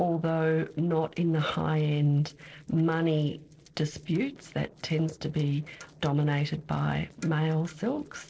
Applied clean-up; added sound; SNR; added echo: neural separator model SepFormer DNS4.